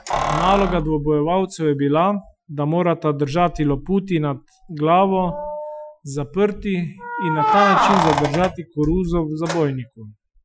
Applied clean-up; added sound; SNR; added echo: classical method Wiener filter.